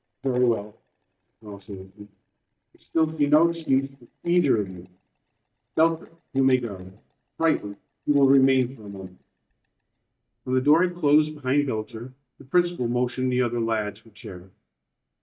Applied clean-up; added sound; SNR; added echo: neural mask model DeepFilterNet 3.